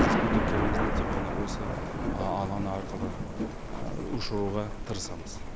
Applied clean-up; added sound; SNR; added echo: none; Thunder; -5 dB; none.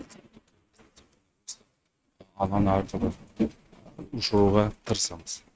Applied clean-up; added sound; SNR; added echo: neural mask model RNNoise.